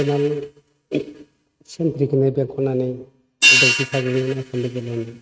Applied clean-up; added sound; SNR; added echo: neural mask model RNNoise.